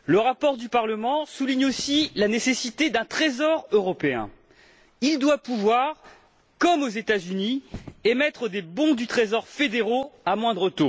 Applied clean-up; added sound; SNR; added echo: none; none; none; none.